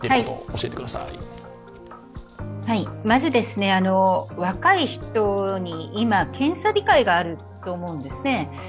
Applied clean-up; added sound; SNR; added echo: none; none; none; none.